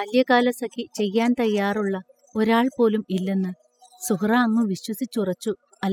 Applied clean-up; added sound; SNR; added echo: classical method spectral subtraction.